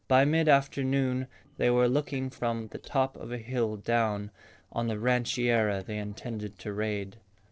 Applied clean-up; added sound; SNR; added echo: neural separator model SepFormer DNS4.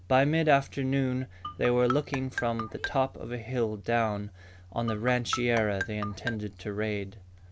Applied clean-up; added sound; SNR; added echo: none; Marimba, xylophone; 9 dB; none.